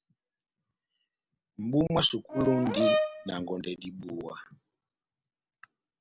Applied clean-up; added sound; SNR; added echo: none; Brass instrument; -2 dB; none.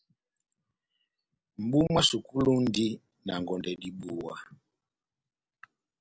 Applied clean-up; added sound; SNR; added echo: none; none; none; none.